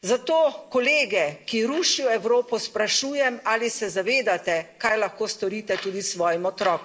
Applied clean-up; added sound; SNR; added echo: none; none; none; reverberation time 1.0 s.